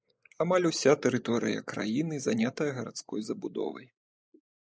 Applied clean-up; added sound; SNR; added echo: neural mask model Resemble Enhance denoiser.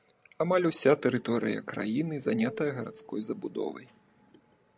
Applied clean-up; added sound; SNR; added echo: none; Marimba, xylophone; 19 dB; none.